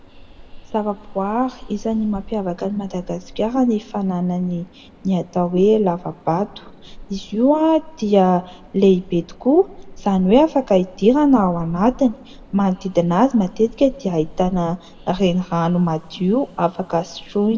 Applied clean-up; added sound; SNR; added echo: none; Train; 19 dB; reverberation time 1.2 s.